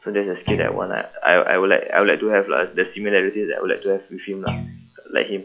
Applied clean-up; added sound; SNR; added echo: classical method log-MMSE.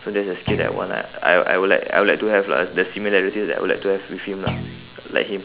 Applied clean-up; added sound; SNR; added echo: none; Thump, thud; 8 dB; none.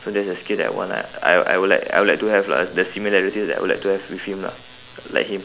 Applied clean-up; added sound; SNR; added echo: none; none; none; none.